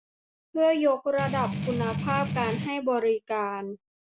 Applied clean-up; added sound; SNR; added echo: none; Strum; 3 dB; none.